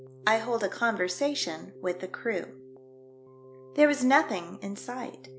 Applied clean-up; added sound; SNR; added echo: none; Keyboard (musical); 19 dB; none.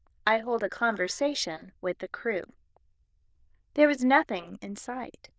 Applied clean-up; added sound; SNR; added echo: neural diffusion model UNIVERSE++.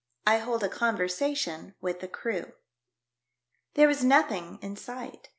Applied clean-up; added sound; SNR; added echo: none; none; none; none.